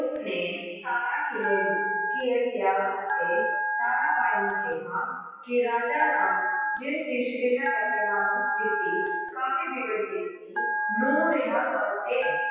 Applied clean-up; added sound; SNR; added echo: classical method WPE with log-MMSE.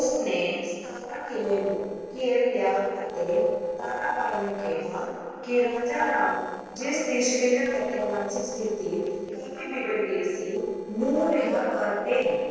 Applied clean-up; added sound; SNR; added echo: neural separator model SepFormer DNS4.